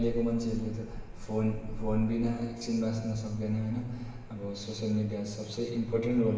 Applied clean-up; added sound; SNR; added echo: none; Cricket / Motor vehicle (road); 9 dB; reverberation time 1.0 s.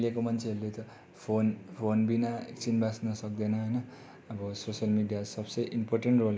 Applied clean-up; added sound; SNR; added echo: none; none; none; none.